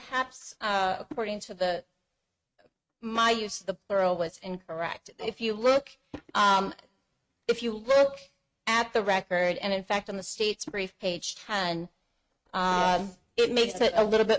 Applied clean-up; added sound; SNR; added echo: neural mask model RNNoise.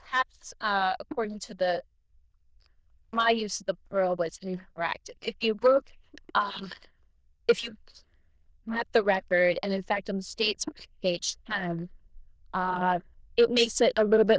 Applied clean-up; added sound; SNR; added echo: neural diffusion model UNIVERSE++.